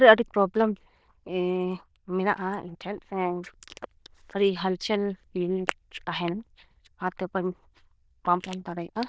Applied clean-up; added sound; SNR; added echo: neural diffusion model UNIVERSE++.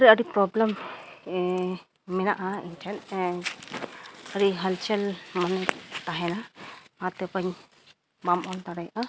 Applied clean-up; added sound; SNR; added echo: none; none; none; none.